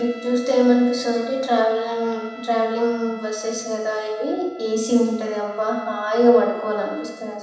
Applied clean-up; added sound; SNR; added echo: none; Trumpet; 19 dB; reverberation time 1.1 s.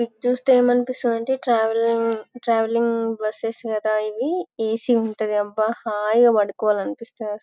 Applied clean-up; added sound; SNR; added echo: none; none; none; none.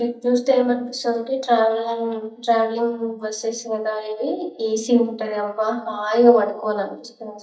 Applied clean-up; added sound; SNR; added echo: neural mask model DeepFilterNet 3.